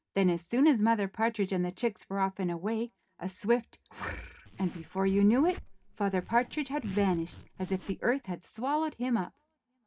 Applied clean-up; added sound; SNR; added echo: none; Zipper (clothing); 18 dB; reverberation time 0.3 s.